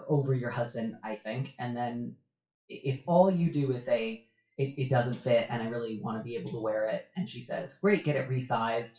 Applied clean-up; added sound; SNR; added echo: classical method WPE with log-MMSE.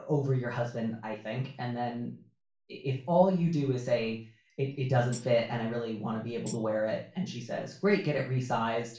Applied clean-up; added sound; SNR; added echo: none; Tambourine; 20 dB; reverberation time 0.3 s.